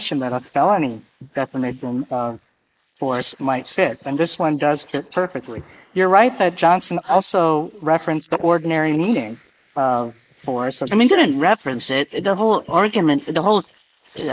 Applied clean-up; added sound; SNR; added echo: neural mask model Resemble Enhance denoiser.